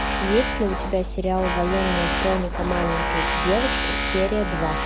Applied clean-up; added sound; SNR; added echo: none; Tools; 0 dB; none.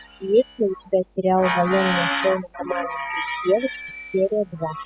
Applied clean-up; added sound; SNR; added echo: classical method spectral subtraction.